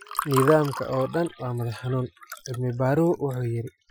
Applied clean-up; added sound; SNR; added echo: classical method Wiener filter.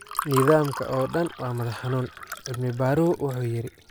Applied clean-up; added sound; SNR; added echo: none; Fill (with liquid) / Water; 10 dB; none.